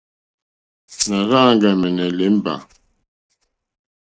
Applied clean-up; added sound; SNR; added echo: neural mask model RNNoise.